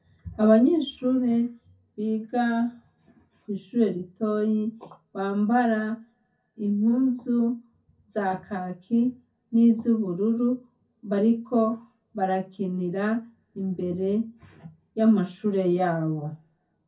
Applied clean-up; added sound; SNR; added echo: none; none; none; reverberation time 0.3 s.